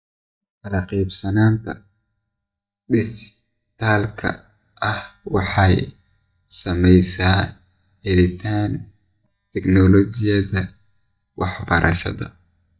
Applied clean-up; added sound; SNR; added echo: neural mask model DeepFilterNet 3.